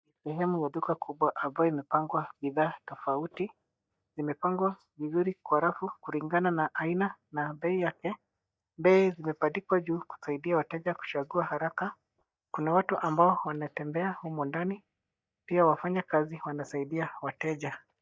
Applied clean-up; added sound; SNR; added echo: neural mask model DeepFilterNet 3.